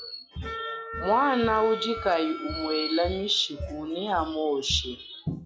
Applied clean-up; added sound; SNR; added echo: classical method log-MMSE.